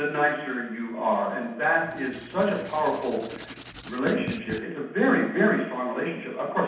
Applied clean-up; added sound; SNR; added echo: none; Writing; 10 dB; reverberation time 0.8 s.